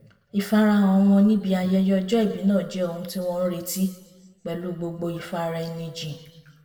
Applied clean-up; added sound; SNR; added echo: none; none; none; reverberation time 1.1 s.